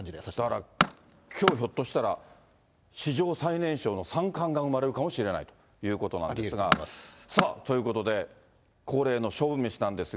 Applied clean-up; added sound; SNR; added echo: none; Tools; 3 dB; none.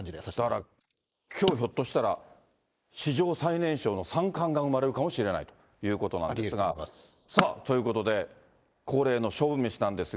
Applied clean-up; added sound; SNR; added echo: neural mask model Resemble Enhance denoiser.